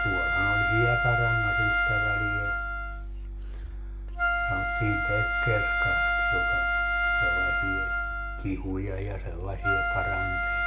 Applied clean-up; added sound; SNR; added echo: none; Wind instrument, woodwind instrument; -4 dB; reverberation time 0.2 s.